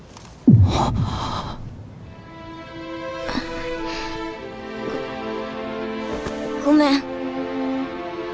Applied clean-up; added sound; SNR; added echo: none; none; none; none.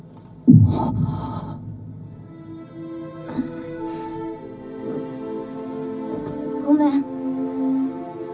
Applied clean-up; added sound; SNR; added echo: none; none; none; reverberation time 0.4 s.